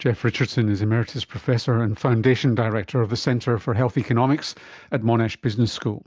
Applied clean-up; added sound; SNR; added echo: none; none; none; none.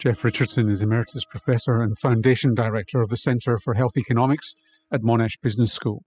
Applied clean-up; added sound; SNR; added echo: classical method spectral subtraction.